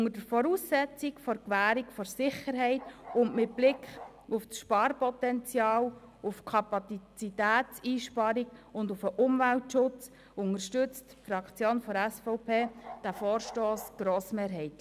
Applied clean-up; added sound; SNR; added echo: none; Bark; 18 dB; none.